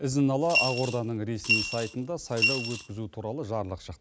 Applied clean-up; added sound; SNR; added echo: none; Coin (dropping) / Glass; 0 dB; none.